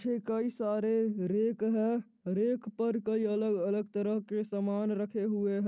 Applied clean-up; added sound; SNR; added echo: none; none; none; none.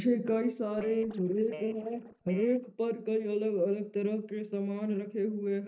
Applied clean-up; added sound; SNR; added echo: neural mask model DeepFilterNet 3.